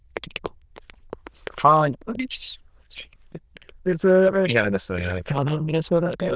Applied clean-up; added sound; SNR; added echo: neural diffusion model UNIVERSE++.